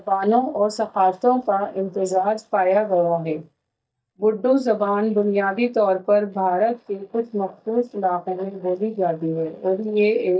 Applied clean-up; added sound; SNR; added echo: neural mask model DeepFilterNet 3.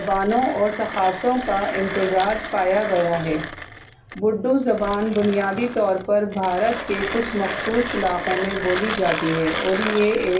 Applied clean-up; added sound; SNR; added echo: none; Mechanisms; 8 dB; reverberation time 0.3 s.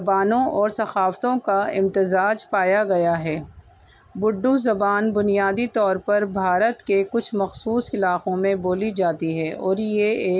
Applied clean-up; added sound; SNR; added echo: none; none; none; none.